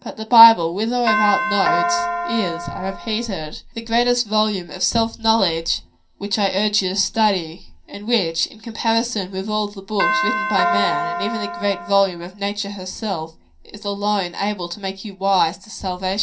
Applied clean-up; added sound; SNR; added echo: none; Doorbell; 1 dB; reverberation time 0.3 s.